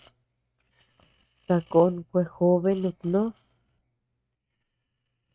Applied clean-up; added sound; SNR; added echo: neural mask model RNNoise.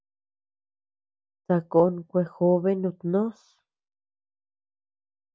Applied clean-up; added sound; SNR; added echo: none; none; none; none.